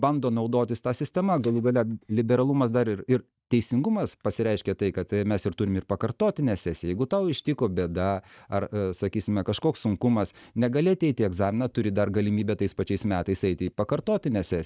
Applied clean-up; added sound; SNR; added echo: neural mask model DeepFilterNet 3.